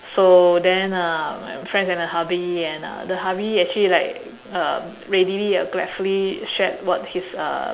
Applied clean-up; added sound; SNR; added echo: none; none; none; none.